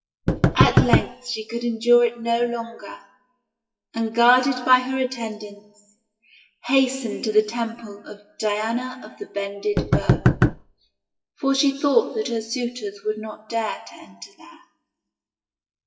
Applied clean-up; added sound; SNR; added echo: classical method WPE with log-MMSE.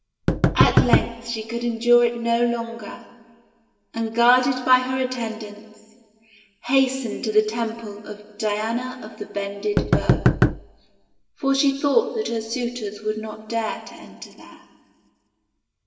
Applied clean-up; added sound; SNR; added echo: none; Knock; -3 dB; reverberation time 2.3 s.